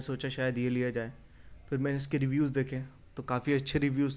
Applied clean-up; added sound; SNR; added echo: none; none; none; none.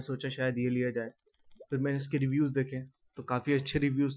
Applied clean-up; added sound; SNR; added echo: classical method Wiener filter.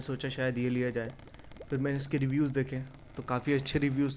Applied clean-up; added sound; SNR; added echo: none; Squeak + Water / Liquid; 20 dB; none.